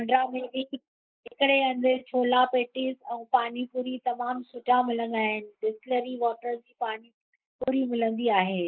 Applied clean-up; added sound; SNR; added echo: neural mask model Resemble Enhance denoiser.